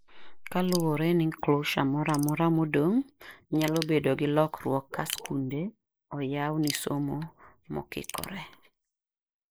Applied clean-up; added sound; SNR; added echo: neural mask model Resemble Enhance denoiser.